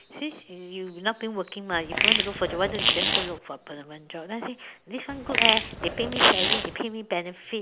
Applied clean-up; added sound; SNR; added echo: none; Fart; -5 dB; none.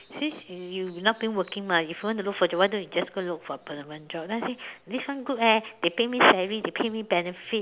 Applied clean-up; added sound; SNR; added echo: none; none; none; none.